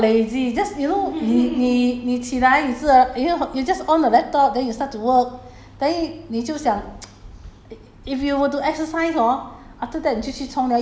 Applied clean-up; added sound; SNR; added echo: none; none; none; none.